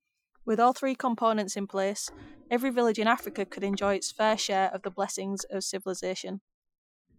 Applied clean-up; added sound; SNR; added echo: classical method Wiener filter.